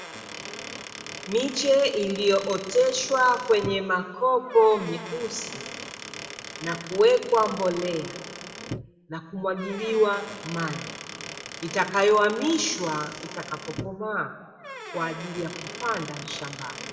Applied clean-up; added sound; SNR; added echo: none; Squeak / Wood; 13 dB; reverberation time 1.5 s.